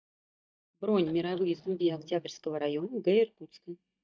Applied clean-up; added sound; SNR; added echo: neural mask model DeepFilterNet 3.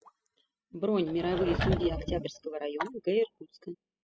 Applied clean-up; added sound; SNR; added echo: classical method spectral subtraction.